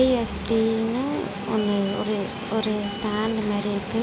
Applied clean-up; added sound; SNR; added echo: none; Telephone; 17 dB; none.